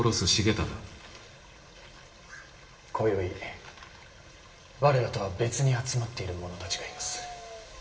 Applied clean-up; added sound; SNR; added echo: none; none; none; reverberation time 0.9 s.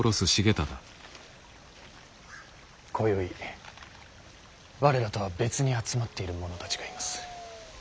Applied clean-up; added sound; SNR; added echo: none; none; none; none.